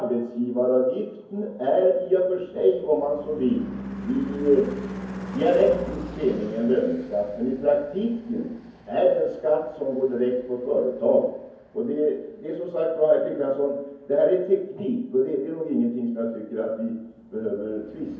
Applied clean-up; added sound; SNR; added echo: none; Car passing by / Engine / Truck; 16 dB; reverberation time 0.9 s.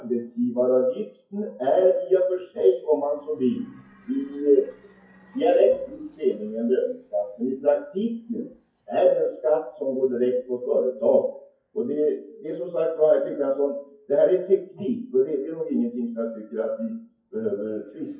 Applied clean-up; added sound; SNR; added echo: classical method WPE with log-MMSE.